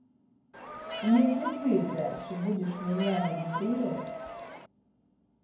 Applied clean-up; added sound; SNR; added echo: none; Crowd; 8 dB; reverberation time 0.9 s.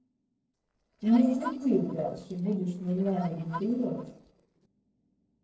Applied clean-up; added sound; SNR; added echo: neural separator model SepFormer DNS4.